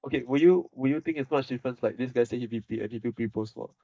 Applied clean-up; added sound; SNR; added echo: neural mask model DeepFilterNet 3.